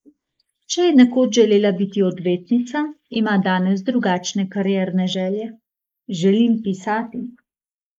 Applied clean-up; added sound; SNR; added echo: neural mask model Resemble Enhance denoiser.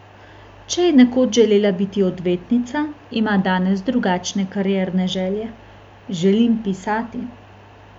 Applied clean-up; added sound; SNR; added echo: none; none; none; none.